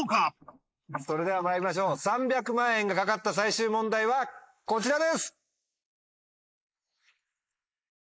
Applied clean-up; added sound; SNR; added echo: neural mask model Resemble Enhance denoiser.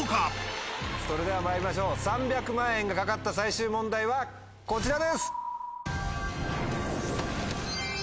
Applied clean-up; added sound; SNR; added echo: none; none; none; none.